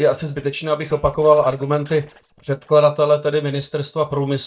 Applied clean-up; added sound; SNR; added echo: neural mask model DeepFilterNet 3.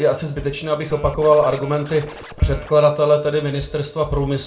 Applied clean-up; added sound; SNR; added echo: none; Scratching (performance technique); 18 dB; reverberation time 0.3 s.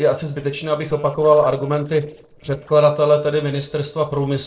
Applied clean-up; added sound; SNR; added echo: neural separator model SepFormer DNS4.